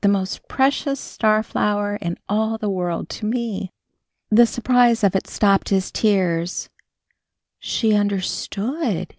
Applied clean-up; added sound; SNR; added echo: none; none; none; none.